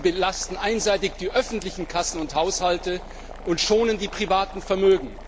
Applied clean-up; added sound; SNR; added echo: none; Boiling + Motor vehicle (road) / Engine; 14 dB; none.